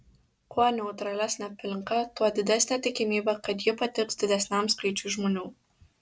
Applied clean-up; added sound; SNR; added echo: none; none; none; none.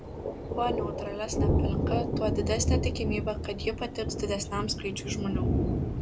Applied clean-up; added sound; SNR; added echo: none; Thunder; -4 dB; none.